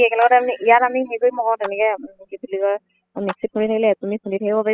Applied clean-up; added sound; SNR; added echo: classical method spectral subtraction.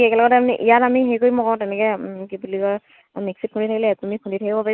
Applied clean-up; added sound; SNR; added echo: none; none; none; none.